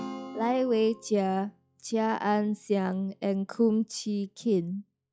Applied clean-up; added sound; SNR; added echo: classical method log-MMSE.